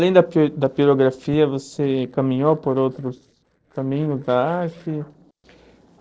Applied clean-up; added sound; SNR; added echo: neural separator model SepFormer DNS4.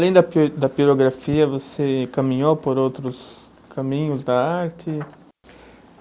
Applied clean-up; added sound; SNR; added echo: none; none; none; none.